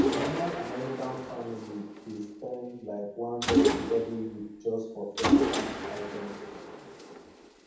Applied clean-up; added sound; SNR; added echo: none; Mechanisms; -4 dB; reverberation time 0.9 s.